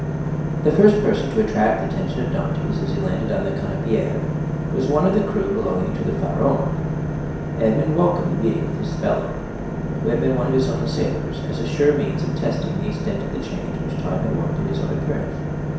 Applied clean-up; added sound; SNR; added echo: none; Engine / Boat, Water vehicle; 1 dB; reverberation time 0.7 s.